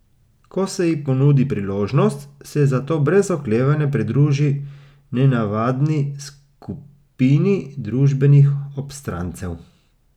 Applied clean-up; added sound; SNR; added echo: none; none; none; none.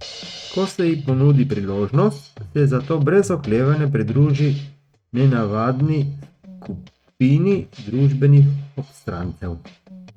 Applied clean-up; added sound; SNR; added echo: neural mask model RNNoise.